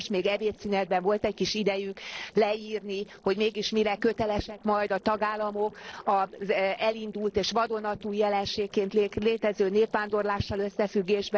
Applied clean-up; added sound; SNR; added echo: neural separator model SepFormer DNS4.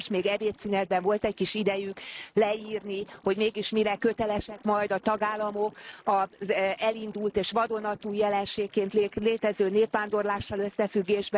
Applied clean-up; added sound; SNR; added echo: neural mask model RNNoise.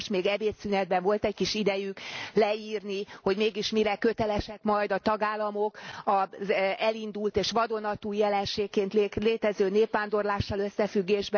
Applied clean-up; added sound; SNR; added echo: none; none; none; none.